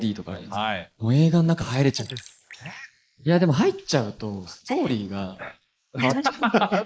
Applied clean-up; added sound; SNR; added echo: neural mask model Resemble Enhance denoiser.